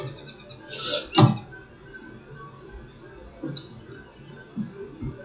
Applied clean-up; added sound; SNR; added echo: classical method WPE with log-MMSE.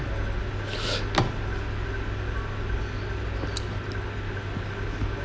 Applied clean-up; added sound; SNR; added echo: none; none; none; none.